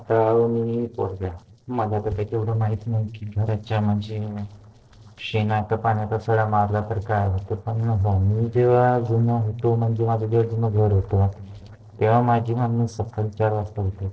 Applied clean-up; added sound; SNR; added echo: neural separator model SepFormer DNS4.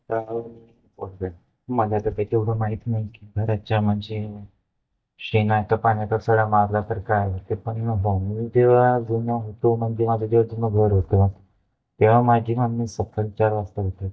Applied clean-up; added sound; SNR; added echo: neural mask model DeepFilterNet 3.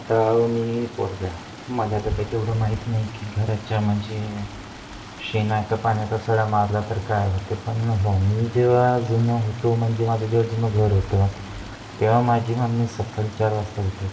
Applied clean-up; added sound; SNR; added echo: none; Stream; 16 dB; reverberation time 1.6 s.